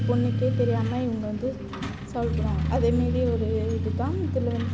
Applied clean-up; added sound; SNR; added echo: none; Truck; -1 dB; none.